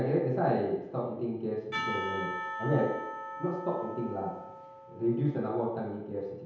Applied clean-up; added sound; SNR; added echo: none; Percussion; 9 dB; reverberation time 0.9 s.